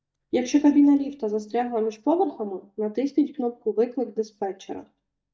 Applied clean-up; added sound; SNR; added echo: neural mask model DeepFilterNet 3.